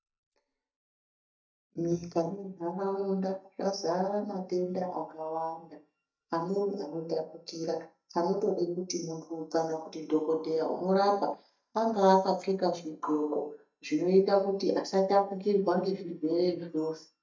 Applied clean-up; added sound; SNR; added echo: neural mask model DeepFilterNet 3.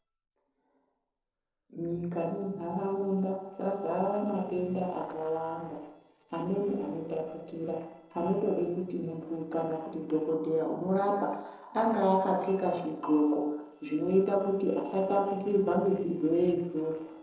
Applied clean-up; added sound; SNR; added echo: neural separator model SepFormer DNS4.